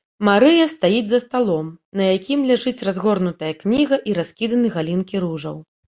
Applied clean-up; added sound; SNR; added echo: none; none; none; none.